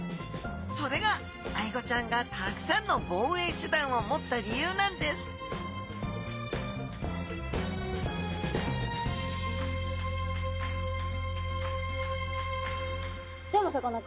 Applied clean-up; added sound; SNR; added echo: none; none; none; none.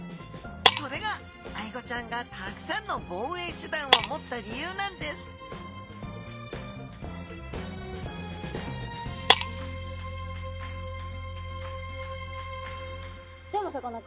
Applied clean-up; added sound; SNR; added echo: none; Shatter; -3 dB; none.